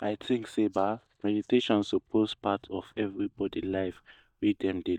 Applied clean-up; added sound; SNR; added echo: neural mask model DeepFilterNet 3.